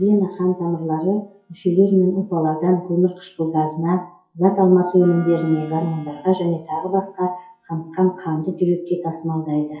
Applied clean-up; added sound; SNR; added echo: classical method WPE with log-MMSE.